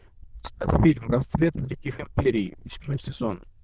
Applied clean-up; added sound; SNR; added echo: neural diffusion model UNIVERSE++.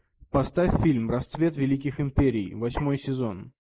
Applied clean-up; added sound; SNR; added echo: neural mask model Resemble Enhance denoiser.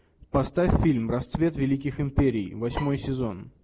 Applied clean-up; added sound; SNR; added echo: none; Bowed string instrument; 16 dB; none.